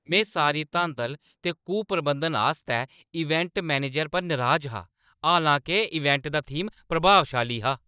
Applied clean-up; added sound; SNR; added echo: neural mask model DeepFilterNet 3.